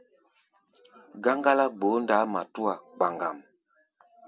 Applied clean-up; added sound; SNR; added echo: none; none; none; none.